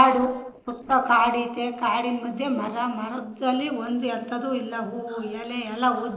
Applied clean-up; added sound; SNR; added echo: neural separator model SepFormer DNS4.